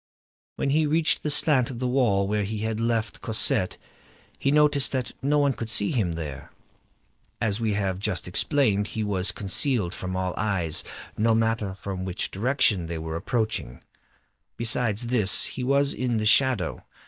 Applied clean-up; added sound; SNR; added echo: neural mask model DeepFilterNet 3.